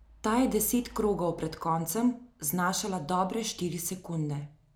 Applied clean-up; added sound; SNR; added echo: none; none; none; none.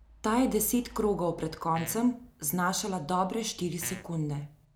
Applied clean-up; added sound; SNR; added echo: none; Fart; 17 dB; none.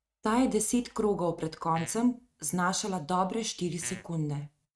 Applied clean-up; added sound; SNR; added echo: neural mask model RNNoise.